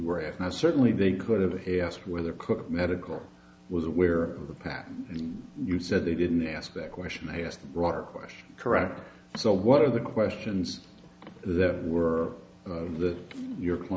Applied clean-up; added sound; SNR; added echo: none; none; none; none.